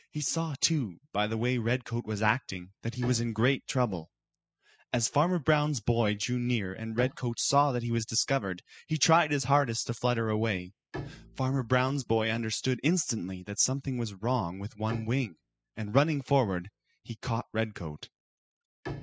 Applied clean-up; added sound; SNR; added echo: classical method spectral subtraction.